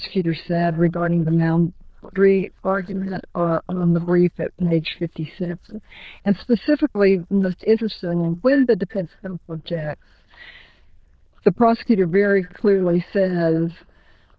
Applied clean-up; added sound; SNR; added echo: neural diffusion model UNIVERSE++.